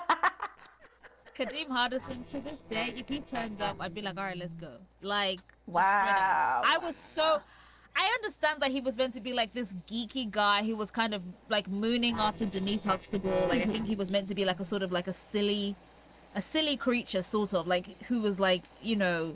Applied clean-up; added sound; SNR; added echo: neural separator model SepFormer DNS4.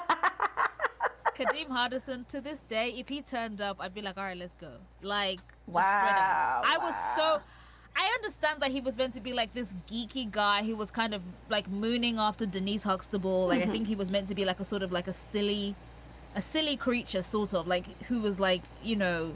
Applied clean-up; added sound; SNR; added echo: none; none; none; none.